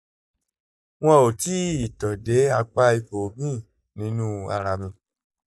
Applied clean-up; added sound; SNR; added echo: neural mask model DeepFilterNet 3.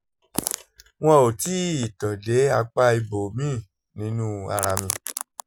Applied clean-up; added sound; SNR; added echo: none; none; none; none.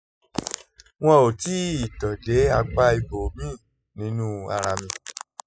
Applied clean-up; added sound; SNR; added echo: classical method spectral subtraction.